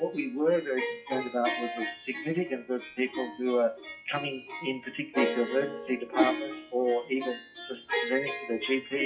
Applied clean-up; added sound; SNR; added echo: classical method WPE with log-MMSE.